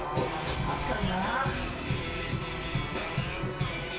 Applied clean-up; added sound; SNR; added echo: none; Livestock, farm animals, working animals; 13 dB; reverberation time 0.3 s.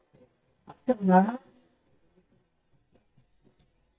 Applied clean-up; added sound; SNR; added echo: neural mask model DeepFilterNet 3.